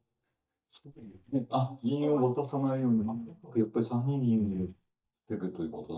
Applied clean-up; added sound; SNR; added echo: neural mask model DeepFilterNet 3.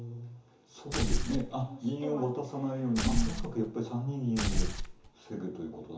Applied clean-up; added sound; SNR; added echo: none; Tearing; -3 dB; reverberation time 0.7 s.